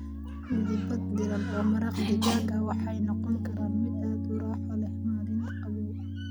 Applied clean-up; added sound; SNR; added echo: none; Piano; -1 dB; none.